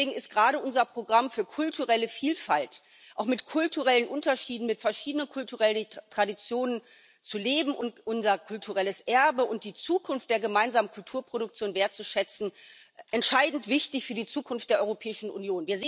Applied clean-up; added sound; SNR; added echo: none; none; none; none.